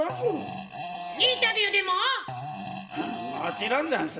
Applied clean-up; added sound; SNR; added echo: none; Fart; 8 dB; reverberation time 1.9 s.